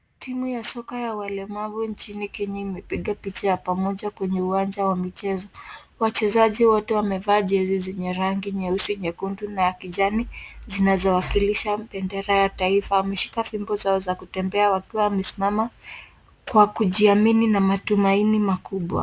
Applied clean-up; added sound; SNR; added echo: none; none; none; none.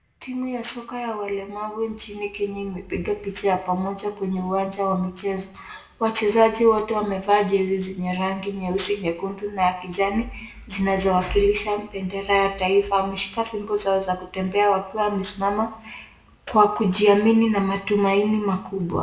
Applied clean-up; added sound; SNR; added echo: none; none; none; reverberation time 0.6 s.